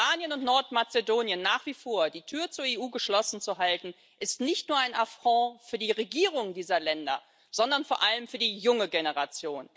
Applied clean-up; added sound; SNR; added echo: none; none; none; none.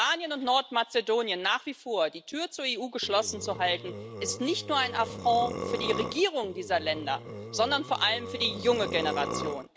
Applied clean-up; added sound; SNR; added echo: none; Burping, eructation; 8 dB; none.